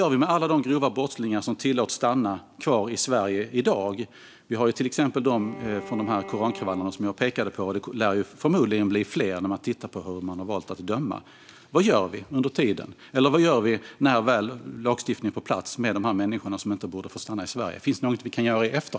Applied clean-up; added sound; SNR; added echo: none; Bowed string instrument; 16 dB; none.